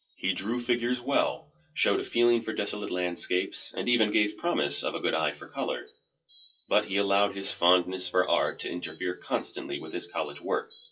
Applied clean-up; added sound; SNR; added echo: classical method WPE with log-MMSE.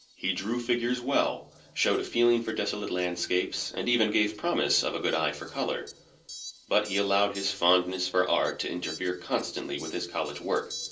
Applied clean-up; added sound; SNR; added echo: none; Fowl; 19 dB; reverberation time 0.3 s.